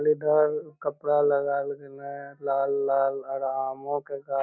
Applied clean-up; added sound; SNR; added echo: none; none; none; none.